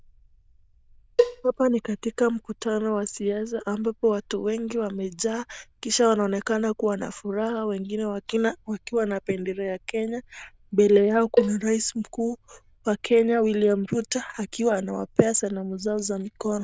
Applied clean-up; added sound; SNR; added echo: neural diffusion model UNIVERSE++.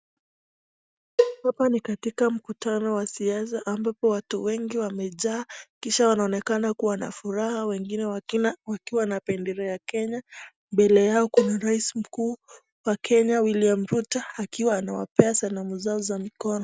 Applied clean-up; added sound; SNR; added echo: none; Cowbell; 3 dB; none.